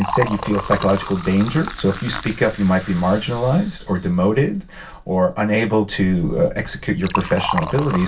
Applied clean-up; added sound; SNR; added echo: none; Liquid; 10 dB; reverberation time 0.2 s.